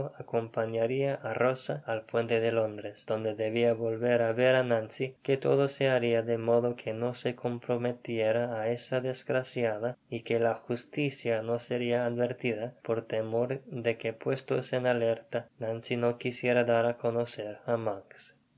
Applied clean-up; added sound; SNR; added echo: none; none; none; none.